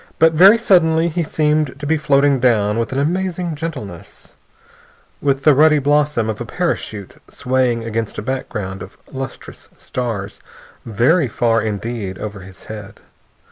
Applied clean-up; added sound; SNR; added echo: none; none; none; none.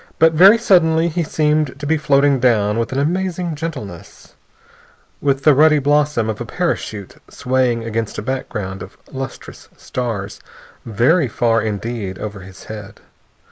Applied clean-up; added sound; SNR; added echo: neural mask model Resemble Enhance denoiser.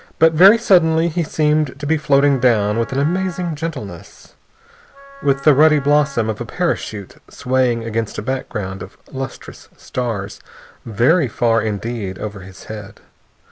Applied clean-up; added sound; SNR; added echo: none; Wind instrument, woodwind instrument; 19 dB; none.